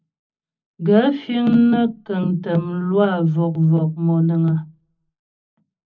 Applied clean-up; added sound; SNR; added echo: none; none; none; reverberation time 0.4 s.